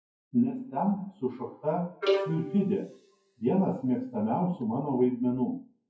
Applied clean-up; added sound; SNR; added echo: classical method WPE with log-MMSE.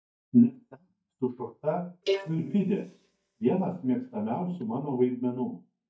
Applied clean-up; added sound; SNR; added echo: neural mask model DeepFilterNet 3.